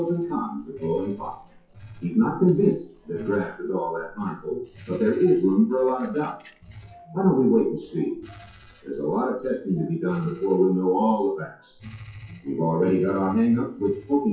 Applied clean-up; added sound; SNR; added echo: classical method WPE with log-MMSE.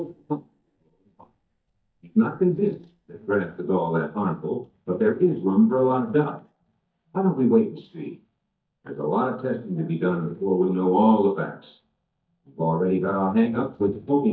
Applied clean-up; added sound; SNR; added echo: neural mask model DeepFilterNet 3.